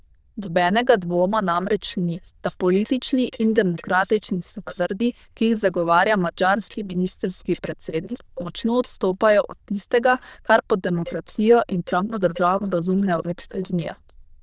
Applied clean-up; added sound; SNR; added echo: neural diffusion model UNIVERSE++.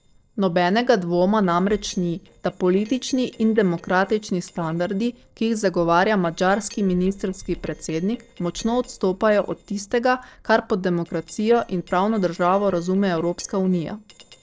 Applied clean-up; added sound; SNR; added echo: neural separator model SepFormer DNS4.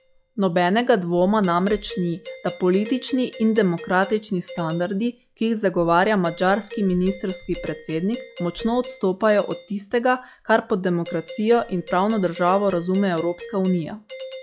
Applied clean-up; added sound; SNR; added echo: classical method log-MMSE.